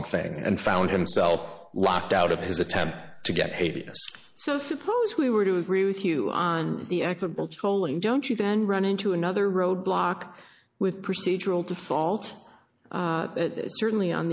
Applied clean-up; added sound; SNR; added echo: neural mask model Resemble Enhance denoiser.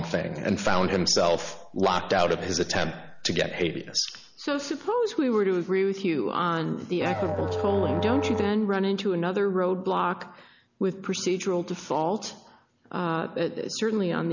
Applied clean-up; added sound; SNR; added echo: none; Musical instrument; 4 dB; none.